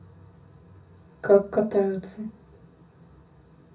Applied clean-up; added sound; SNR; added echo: none; none; none; reverberation time 0.3 s.